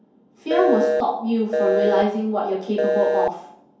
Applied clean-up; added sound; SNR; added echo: none; Telephone; -1 dB; reverberation time 2.4 s.